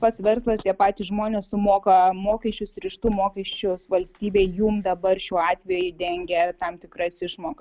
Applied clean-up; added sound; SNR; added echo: none; none; none; none.